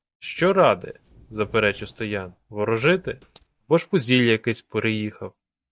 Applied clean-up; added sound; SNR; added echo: neural mask model DeepFilterNet 3.